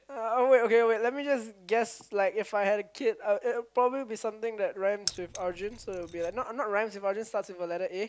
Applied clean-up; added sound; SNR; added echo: none; Keys jangling; 12 dB; none.